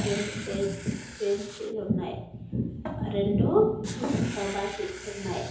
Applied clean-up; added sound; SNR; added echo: none; Writing; 15 dB; reverberation time 2.2 s.